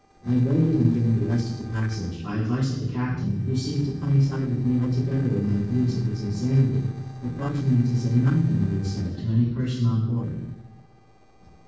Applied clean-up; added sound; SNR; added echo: neural separator model SepFormer DNS4.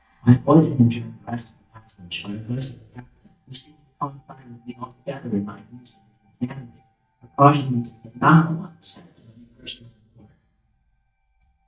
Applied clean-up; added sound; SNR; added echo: neural mask model DeepFilterNet 3.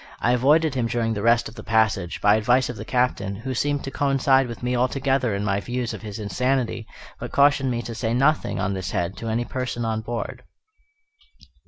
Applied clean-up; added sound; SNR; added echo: none; none; none; none.